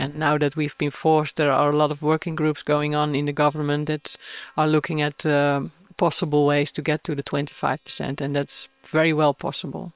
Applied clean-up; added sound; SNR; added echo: neural separator model SepFormer WHAM!.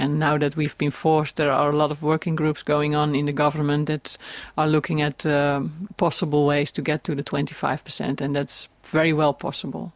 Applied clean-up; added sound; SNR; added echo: none; none; none; none.